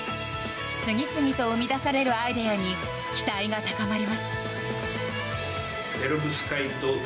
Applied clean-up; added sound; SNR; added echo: none; none; none; none.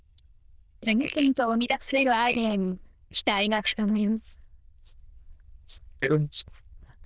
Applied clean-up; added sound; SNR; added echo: neural diffusion model UNIVERSE++.